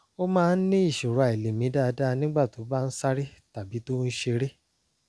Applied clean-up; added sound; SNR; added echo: none; none; none; none.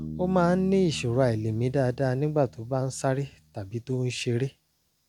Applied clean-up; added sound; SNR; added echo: none; Bass guitar; 16 dB; none.